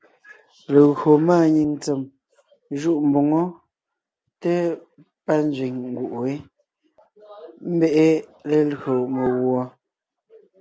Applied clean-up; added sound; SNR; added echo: none; none; none; none.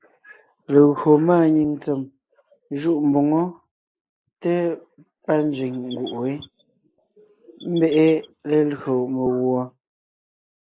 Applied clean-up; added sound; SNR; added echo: neural mask model Resemble Enhance denoiser.